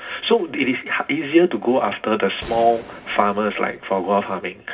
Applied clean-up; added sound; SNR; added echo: none; Gunshot, gunfire; 19 dB; reverberation time 0.4 s.